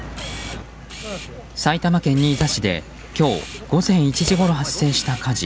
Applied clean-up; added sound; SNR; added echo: none; Scissors + Camera; 16 dB; none.